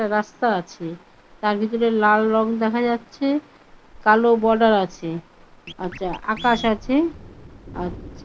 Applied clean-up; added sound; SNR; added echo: none; Thunder + Scratching (performance technique); 19 dB; none.